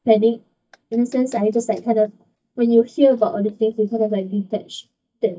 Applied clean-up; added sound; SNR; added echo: neural mask model DeepFilterNet 3.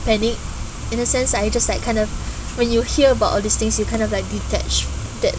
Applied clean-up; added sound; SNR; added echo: none; none; none; none.